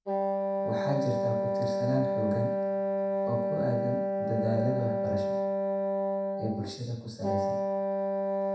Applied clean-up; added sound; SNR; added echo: none; Wind instrument, woodwind instrument; -5 dB; reverberation time 0.7 s.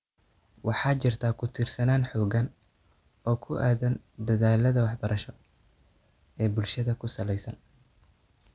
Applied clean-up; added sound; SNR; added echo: none; none; none; none.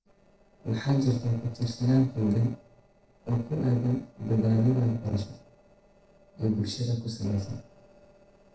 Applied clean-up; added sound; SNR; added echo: neural separator model SepFormer DNS4.